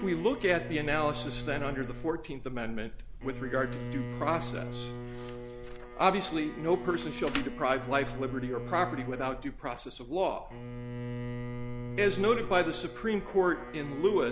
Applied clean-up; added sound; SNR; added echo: none; Bowed string instrument; 9 dB; none.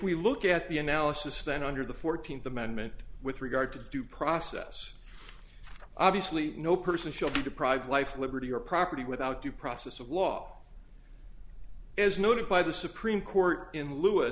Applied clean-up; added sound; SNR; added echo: none; none; none; none.